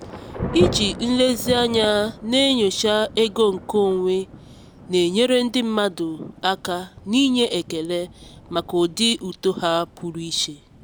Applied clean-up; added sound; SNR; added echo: none; Thunder / Rain; 13 dB; none.